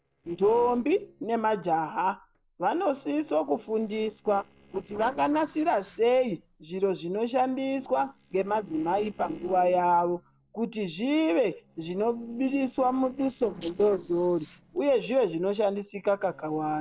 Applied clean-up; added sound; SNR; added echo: neural separator model SepFormer DNS4.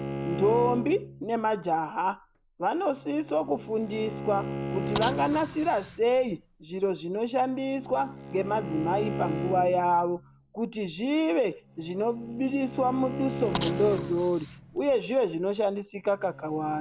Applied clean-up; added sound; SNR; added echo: none; Bicycle + Bowed string instrument; 9 dB; none.